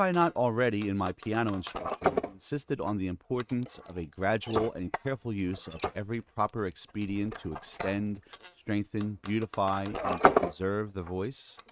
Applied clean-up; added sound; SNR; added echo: neural mask model RNNoise.